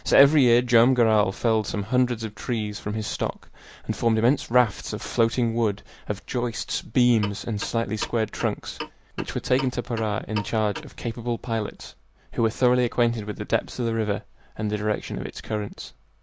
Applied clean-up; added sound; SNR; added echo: none; Clock; 14 dB; none.